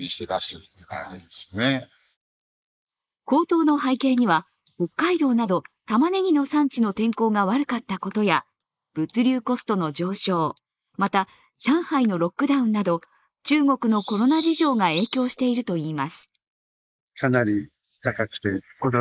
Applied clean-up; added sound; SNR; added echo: neural mask model Resemble Enhance denoiser.